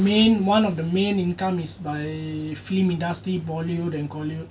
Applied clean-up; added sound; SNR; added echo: none; none; none; none.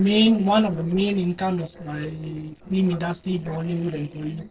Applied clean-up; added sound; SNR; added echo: neural separator model SepFormer DNS4.